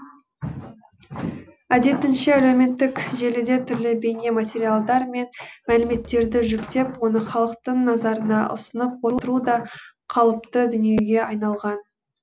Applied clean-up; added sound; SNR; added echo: none; Drum kit; 19 dB; none.